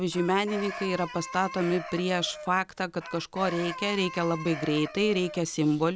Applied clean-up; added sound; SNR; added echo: none; Chicken, rooster; 12 dB; none.